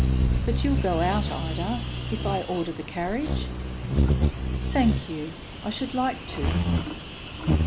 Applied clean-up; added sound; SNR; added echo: none; Bird vocalization, bird call, bird song; -4 dB; none.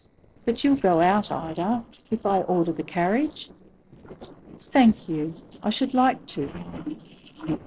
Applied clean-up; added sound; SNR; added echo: neural separator model SepFormer DNS4.